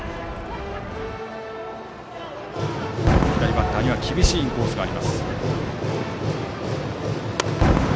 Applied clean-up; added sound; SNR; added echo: none; Fireworks; 1 dB; none.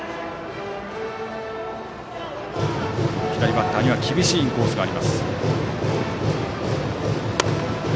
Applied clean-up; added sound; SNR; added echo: none; none; none; none.